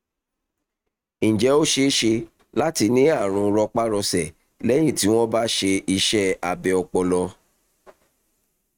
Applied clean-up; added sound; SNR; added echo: neural mask model RNNoise.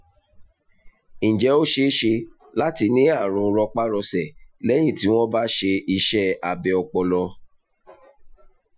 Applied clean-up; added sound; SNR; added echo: classical method Wiener filter.